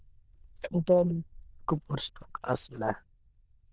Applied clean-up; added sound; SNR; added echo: neural diffusion model UNIVERSE++.